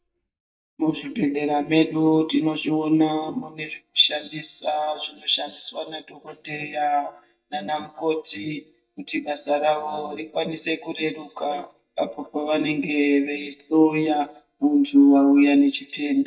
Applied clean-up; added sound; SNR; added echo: neural mask model DeepFilterNet 3.